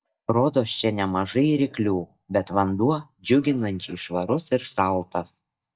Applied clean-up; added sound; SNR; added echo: neural mask model DeepFilterNet 3.